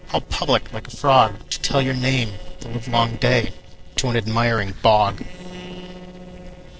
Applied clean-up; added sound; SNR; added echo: neural separator model SepFormer DNS4.